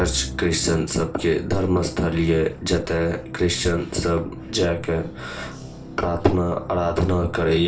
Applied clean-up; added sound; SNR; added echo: none; Musical instrument; 13 dB; reverberation time 0.3 s.